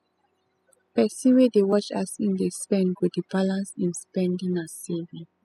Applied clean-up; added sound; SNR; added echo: classical method spectral subtraction.